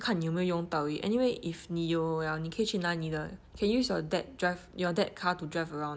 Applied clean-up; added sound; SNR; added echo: none; none; none; none.